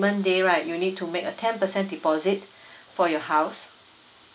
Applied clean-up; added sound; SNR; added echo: none; none; none; none.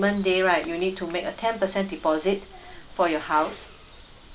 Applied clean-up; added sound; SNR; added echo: none; Bird vocalization, bird call, bird song; 19 dB; none.